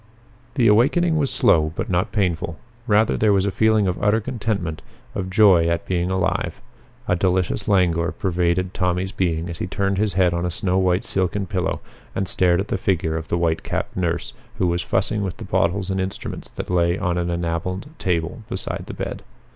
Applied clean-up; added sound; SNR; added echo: none; none; none; none.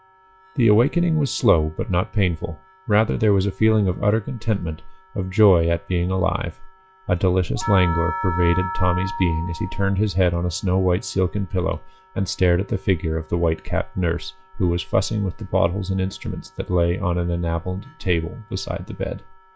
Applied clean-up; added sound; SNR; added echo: classical method log-MMSE.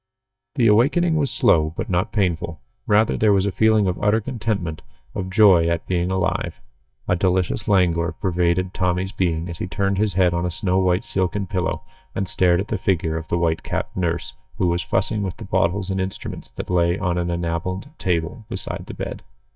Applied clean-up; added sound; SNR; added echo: neural mask model DeepFilterNet 3.